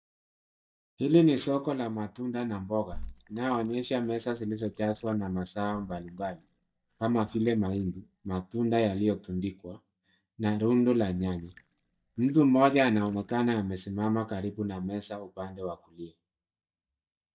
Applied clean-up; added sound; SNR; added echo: neural mask model DeepFilterNet 3.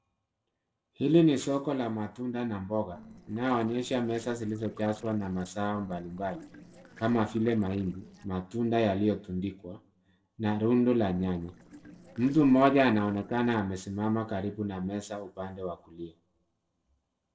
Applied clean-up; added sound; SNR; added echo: neural separator model SepFormer DNS4.